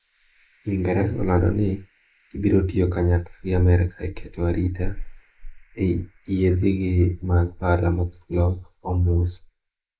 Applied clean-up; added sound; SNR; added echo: neural mask model Resemble Enhance denoiser.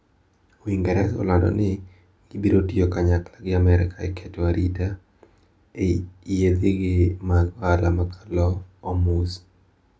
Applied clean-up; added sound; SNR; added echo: none; none; none; none.